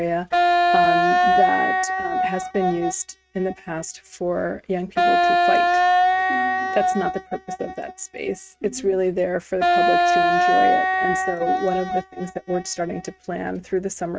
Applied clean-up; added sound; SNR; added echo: neural mask model RNNoise.